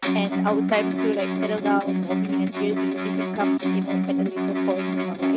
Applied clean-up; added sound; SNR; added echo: neural mask model RNNoise.